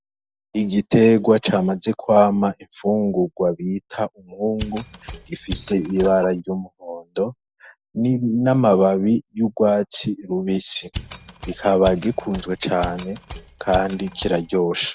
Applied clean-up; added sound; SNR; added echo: none; Mechanisms; 13 dB; none.